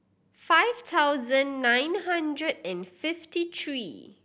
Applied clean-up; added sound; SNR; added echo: none; none; none; none.